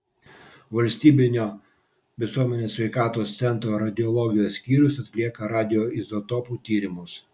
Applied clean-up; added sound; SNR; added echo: none; none; none; none.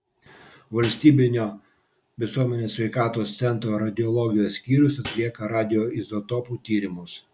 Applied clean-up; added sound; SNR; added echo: none; Hi-hat; 6 dB; none.